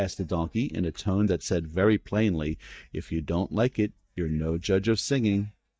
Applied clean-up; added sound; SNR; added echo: neural mask model DeepFilterNet 3.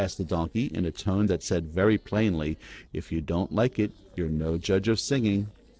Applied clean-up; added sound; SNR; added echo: neural separator model SepFormer DNS4.